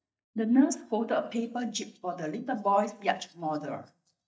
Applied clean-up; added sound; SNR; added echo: neural mask model DeepFilterNet 3.